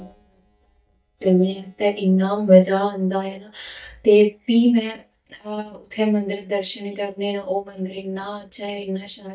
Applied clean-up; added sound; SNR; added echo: neural mask model DeepFilterNet 3.